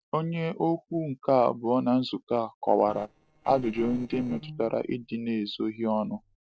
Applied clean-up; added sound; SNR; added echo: neural separator model SepFormer DNS4.